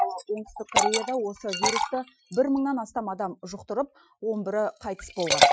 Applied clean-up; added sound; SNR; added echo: classical method Wiener filter.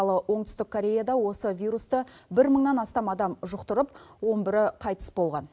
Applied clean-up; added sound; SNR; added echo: none; none; none; none.